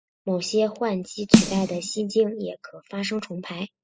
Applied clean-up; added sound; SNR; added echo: classical method spectral subtraction.